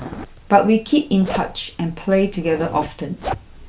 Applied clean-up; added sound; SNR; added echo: none; Zipper (clothing); 13 dB; reverberation time 0.3 s.